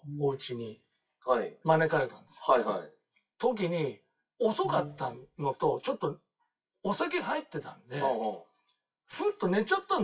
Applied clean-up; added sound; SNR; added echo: classical method WPE with log-MMSE.